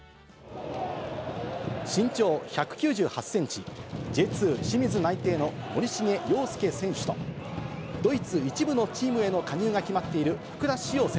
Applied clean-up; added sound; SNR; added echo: none; none; none; none.